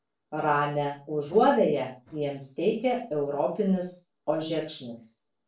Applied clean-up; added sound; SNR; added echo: neural separator model SepFormer DNS4.